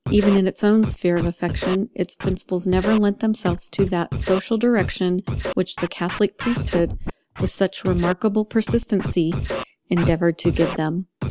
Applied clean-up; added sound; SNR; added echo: none; Scratching (performance technique); 7 dB; none.